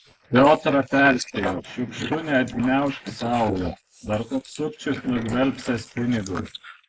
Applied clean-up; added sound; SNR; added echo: neural mask model Resemble Enhance denoiser.